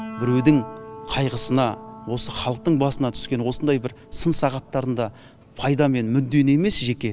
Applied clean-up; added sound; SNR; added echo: none; Piano; 18 dB; none.